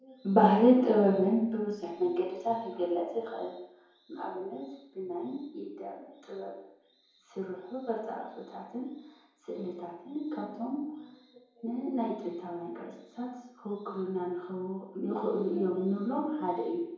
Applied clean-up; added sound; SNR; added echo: none; none; none; reverberation time 0.9 s.